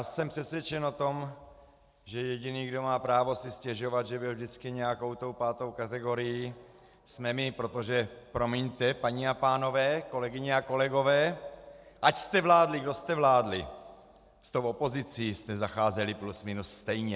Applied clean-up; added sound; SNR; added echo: none; none; none; none.